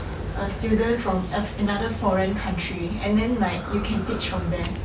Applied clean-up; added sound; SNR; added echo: none; none; none; none.